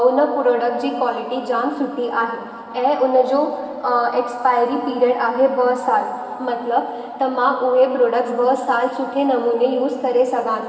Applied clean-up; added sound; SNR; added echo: none; none; none; reverberation time 2.7 s.